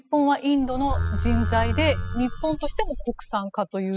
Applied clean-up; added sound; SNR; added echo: classical method spectral subtraction.